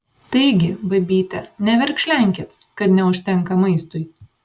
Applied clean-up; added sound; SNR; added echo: none; none; none; none.